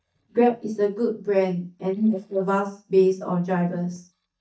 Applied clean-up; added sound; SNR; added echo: neural mask model DeepFilterNet 3.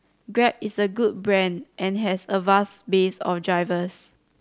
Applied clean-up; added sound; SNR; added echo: none; none; none; none.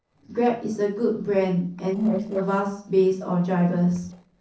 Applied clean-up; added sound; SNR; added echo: neural separator model SepFormer DNS4.